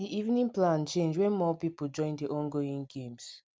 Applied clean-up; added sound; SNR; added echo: none; none; none; none.